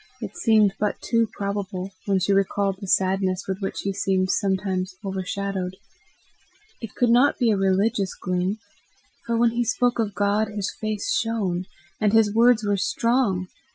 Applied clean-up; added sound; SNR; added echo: classical method Wiener filter.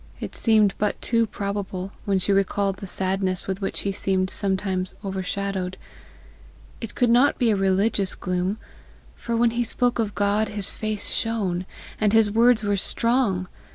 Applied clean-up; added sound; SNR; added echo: none; none; none; none.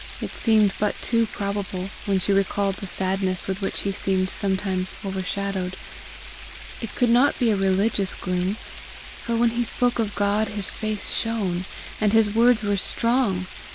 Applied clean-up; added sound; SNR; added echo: none; Water; 14 dB; none.